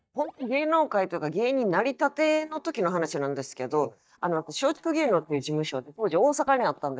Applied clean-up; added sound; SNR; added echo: neural mask model DeepFilterNet 3.